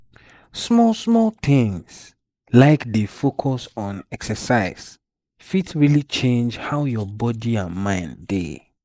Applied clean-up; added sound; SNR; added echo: neural mask model Resemble Enhance denoiser.